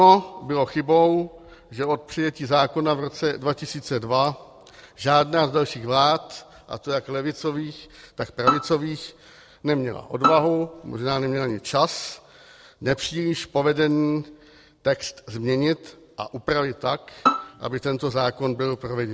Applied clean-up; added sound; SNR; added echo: none; Bowed string instrument; 4 dB; none.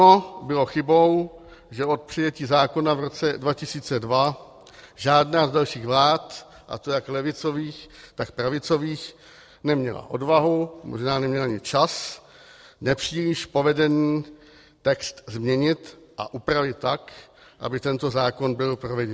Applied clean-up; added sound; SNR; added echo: none; none; none; none.